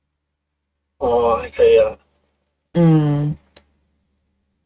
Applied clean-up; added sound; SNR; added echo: neural mask model RNNoise.